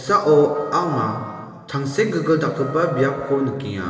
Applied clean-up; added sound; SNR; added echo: none; Wind instrument, woodwind instrument; 17 dB; reverberation time 2.5 s.